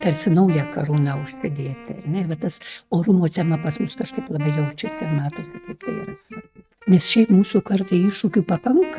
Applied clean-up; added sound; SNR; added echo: neural mask model RNNoise.